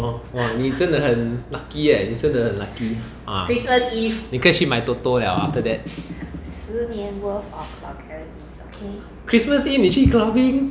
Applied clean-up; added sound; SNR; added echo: none; none; none; none.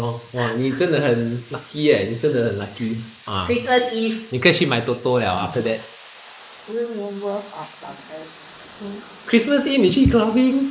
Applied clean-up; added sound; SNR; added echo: neural mask model Resemble Enhance denoiser.